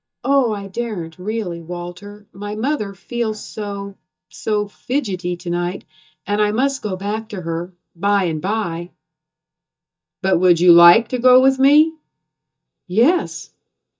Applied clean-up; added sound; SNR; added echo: neural mask model DeepFilterNet 3.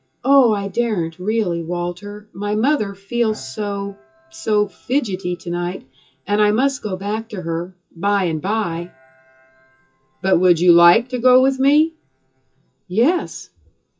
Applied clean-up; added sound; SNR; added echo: classical method WPE with log-MMSE.